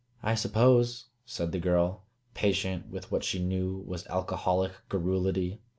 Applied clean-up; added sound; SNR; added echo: none; none; none; none.